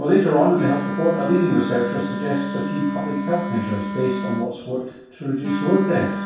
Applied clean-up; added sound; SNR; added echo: none; Wind instrument, woodwind instrument; 7 dB; reverberation time 0.7 s.